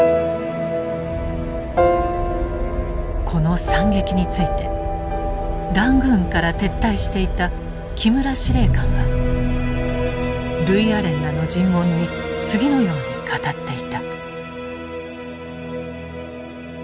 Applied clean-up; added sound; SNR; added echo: none; none; none; none.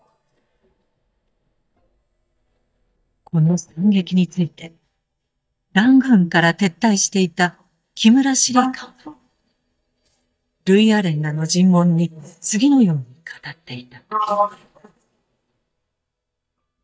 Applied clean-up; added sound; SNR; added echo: neural mask model DeepFilterNet 3.